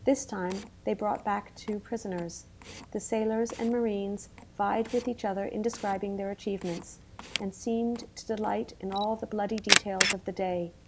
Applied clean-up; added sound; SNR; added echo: none; Camera; 5 dB; none.